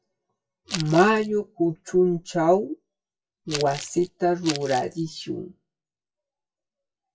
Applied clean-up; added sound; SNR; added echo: classical method WPE with log-MMSE.